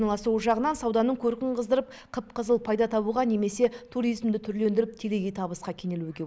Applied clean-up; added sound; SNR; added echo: none; none; none; none.